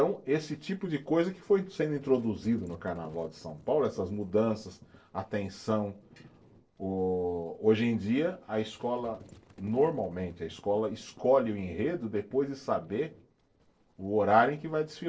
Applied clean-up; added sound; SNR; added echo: neural separator model SepFormer DNS4.